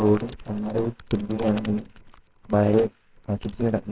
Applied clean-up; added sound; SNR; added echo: neural separator model SepFormer WHAMR!.